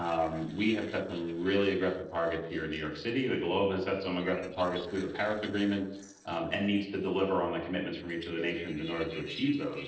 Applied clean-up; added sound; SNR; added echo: neural separator model SepFormer DNS4.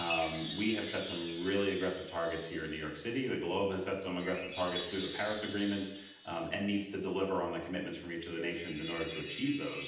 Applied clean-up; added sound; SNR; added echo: none; Chime; -2 dB; reverberation time 0.8 s.